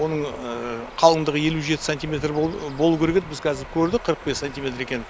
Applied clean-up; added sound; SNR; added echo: none; Bird vocalization, bird call, bird song; 17 dB; none.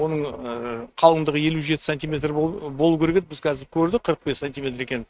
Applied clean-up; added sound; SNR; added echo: neural mask model RNNoise.